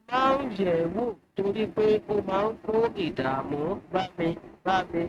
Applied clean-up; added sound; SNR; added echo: neural mask model RNNoise.